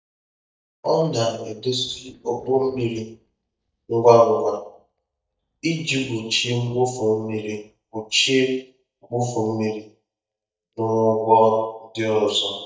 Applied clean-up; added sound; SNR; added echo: neural mask model DeepFilterNet 3.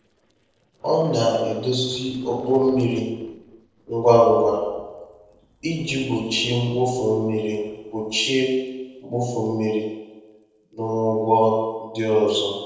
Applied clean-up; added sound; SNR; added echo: neural separator model SepFormer DNS4.